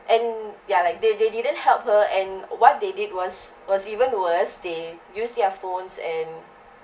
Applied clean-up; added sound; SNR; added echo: none; none; none; reverberation time 0.2 s.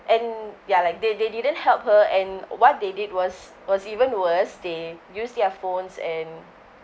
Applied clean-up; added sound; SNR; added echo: none; none; none; none.